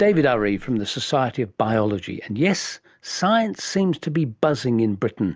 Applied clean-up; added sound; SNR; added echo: none; none; none; none.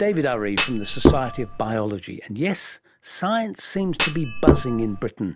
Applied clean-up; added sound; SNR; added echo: none; Thump, thud; -5 dB; none.